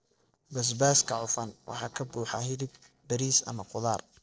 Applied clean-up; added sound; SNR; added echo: neural separator model SepFormer DNS4.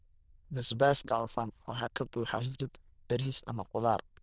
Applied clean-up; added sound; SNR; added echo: neural diffusion model UNIVERSE++.